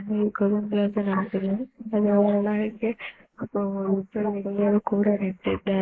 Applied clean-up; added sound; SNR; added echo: neural mask model Resemble Enhance denoiser.